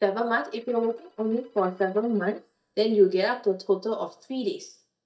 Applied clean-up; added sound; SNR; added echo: neural mask model DeepFilterNet 3.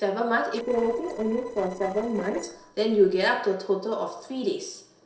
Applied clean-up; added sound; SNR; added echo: neural separator model SepFormer DNS4.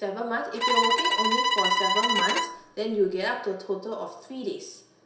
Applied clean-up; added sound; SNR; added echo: none; Bowed string instrument; -5 dB; reverberation time 0.7 s.